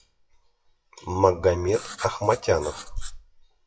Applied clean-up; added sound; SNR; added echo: classical method WPE with log-MMSE.